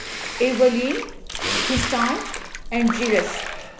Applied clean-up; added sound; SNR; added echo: none; Bathtub (filling or washing) + Breathing; 5 dB; none.